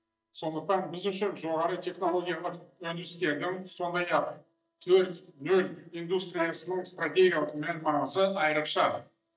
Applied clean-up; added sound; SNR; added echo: neural mask model DeepFilterNet 3.